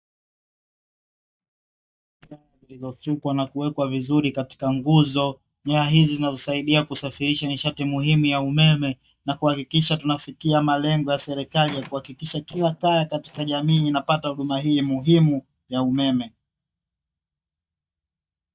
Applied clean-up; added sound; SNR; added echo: neural mask model DeepFilterNet 3.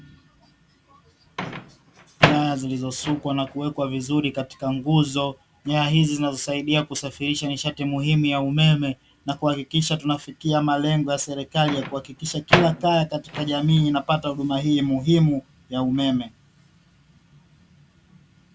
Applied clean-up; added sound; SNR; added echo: none; Microwave oven; 9 dB; none.